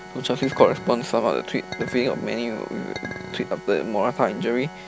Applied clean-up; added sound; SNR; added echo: none; Chink, clink + Organ; 13 dB; none.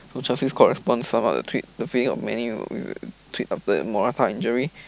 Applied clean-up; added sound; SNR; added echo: none; none; none; none.